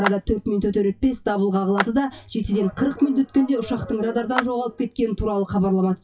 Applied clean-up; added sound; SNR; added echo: classical method WPE with log-MMSE.